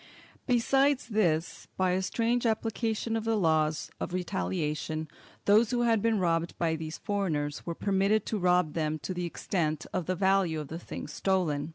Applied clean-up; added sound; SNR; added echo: none; none; none; none.